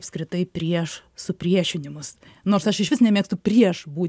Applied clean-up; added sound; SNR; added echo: none; none; none; none.